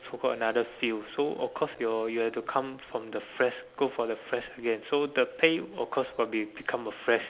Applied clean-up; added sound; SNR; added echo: none; none; none; none.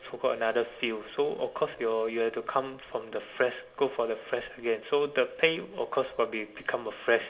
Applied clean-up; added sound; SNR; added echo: none; none; none; reverberation time 0.3 s.